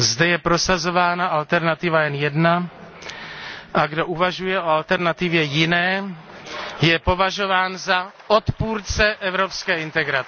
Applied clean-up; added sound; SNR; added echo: none; none; none; none.